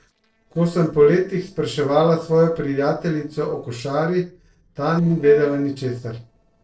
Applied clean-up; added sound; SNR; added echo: neural separator model SepFormer DNS4.